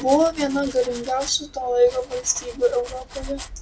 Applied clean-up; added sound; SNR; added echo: none; Domestic sounds, home sounds; 16 dB; none.